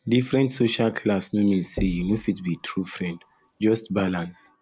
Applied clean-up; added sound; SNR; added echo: none; Knock; 15 dB; none.